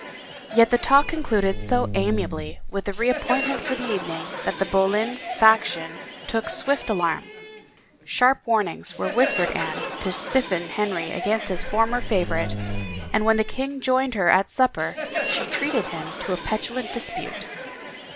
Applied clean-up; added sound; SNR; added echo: none; Buzz + Crowd; 7 dB; none.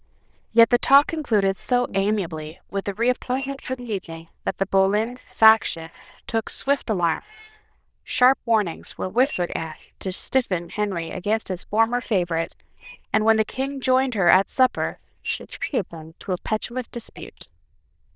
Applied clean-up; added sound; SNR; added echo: neural diffusion model UNIVERSE++.